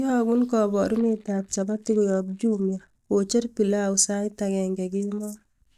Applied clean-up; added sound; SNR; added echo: neural mask model DeepFilterNet 3.